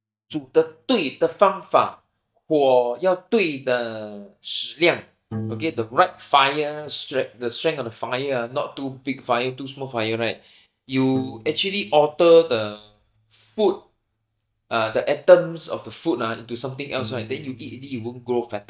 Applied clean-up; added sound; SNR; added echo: neural mask model DeepFilterNet 3.